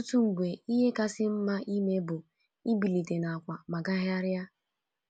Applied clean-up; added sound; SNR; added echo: none; none; none; none.